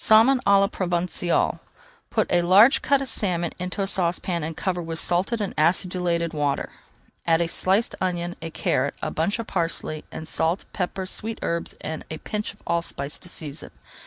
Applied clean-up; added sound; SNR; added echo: none; none; none; none.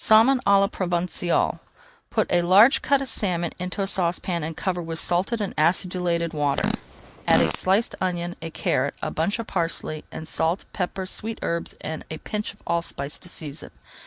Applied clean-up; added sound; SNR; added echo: none; Fart; 6 dB; none.